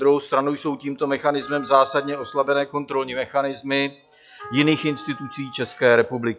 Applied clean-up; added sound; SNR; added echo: classical method log-MMSE.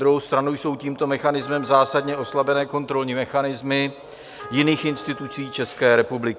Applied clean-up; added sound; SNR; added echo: none; Trumpet; 17 dB; none.